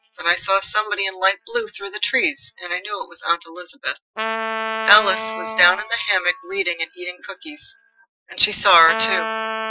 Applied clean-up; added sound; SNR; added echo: classical method Wiener filter.